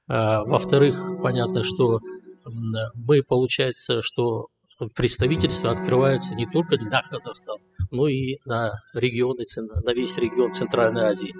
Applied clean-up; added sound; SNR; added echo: classical method spectral subtraction.